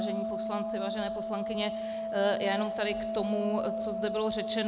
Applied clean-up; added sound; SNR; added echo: none; Organ; 1 dB; none.